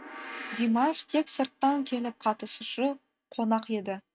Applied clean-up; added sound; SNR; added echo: neural mask model RNNoise.